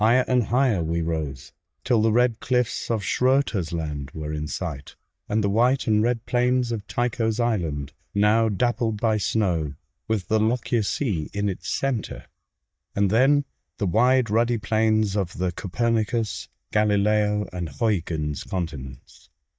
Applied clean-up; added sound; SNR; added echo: neural mask model DeepFilterNet 3.